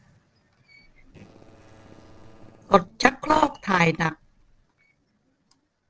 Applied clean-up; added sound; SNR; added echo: neural separator model SepFormer DNS4.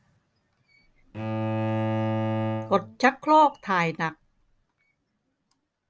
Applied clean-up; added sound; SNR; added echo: none; Bowed string instrument; 2 dB; none.